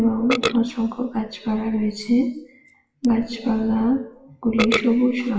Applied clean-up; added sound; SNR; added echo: classical method WPE with log-MMSE.